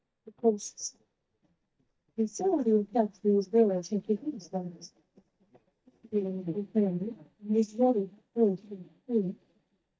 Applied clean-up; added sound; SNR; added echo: neural mask model DeepFilterNet 3.